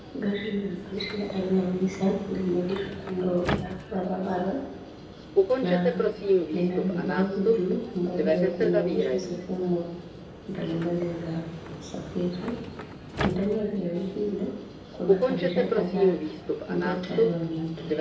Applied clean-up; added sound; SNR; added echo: none; Subway, metro, underground; 1 dB; reverberation time 0.8 s.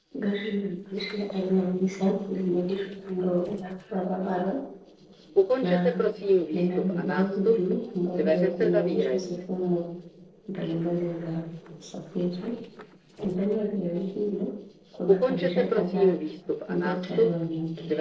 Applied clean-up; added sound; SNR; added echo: neural separator model SepFormer DNS4.